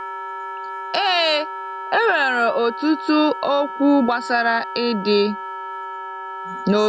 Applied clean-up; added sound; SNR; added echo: none; Wind instrument, woodwind instrument; 9 dB; none.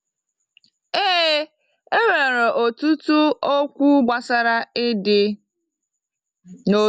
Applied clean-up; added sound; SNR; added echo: none; none; none; none.